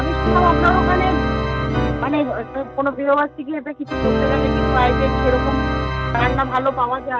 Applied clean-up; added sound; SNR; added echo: none; Organ + Electric guitar / Strum; -1 dB; none.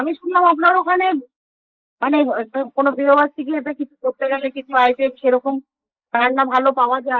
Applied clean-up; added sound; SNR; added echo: neural mask model Resemble Enhance denoiser.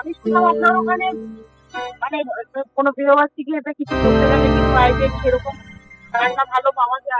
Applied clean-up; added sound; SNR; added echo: classical method spectral subtraction.